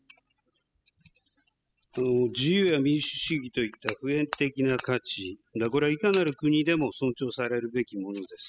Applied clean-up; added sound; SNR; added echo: classical method spectral subtraction.